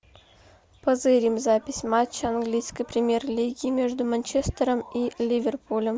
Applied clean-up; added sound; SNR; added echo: none; none; none; none.